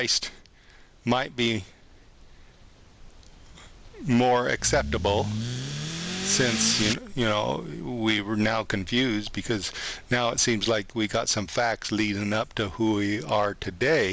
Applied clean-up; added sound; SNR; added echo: none; Accelerating, revving, vroom / Car; 3 dB; none.